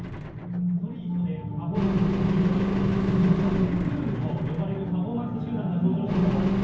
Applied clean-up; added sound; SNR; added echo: none; Engine; 1 dB; reverberation time 0.9 s.